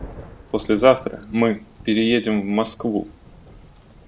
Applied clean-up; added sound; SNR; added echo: none; Thunder; 20 dB; none.